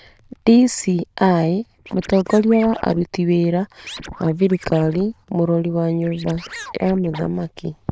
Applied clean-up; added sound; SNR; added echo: neural diffusion model UNIVERSE++.